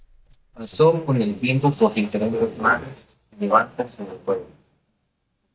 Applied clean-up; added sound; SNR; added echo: neural mask model DeepFilterNet 3.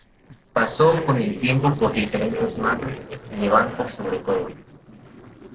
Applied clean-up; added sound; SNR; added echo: neural separator model SepFormer DNS4.